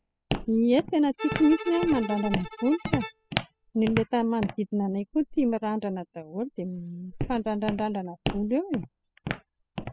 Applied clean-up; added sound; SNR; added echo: classical method spectral subtraction.